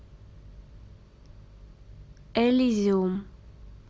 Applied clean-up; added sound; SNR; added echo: none; none; none; none.